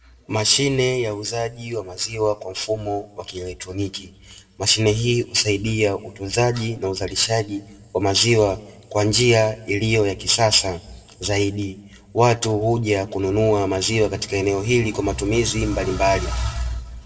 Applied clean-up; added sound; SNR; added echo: none; none; none; reverberation time 0.6 s.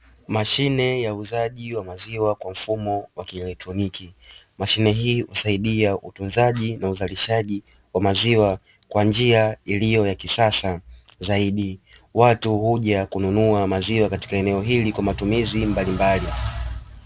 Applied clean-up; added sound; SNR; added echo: none; none; none; none.